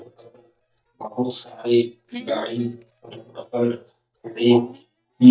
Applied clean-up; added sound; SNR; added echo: neural mask model DeepFilterNet 3.